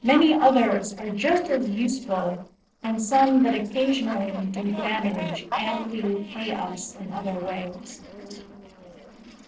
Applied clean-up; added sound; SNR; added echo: neural separator model SepFormer DNS4.